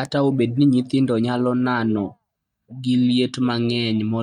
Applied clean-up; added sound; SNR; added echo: neural mask model DeepFilterNet 3.